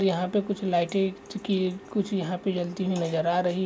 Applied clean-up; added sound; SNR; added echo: none; none; none; none.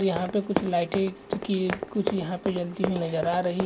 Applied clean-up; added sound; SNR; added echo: none; Run; 6 dB; none.